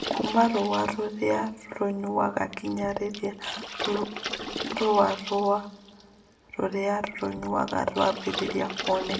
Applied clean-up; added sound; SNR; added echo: none; Water / Splash, splatter; 10 dB; reverberation time 0.5 s.